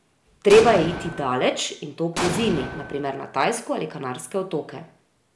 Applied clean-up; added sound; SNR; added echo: none; Explosion; 8 dB; none.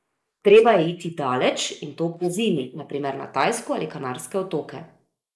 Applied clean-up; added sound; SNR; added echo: neural mask model Resemble Enhance denoiser.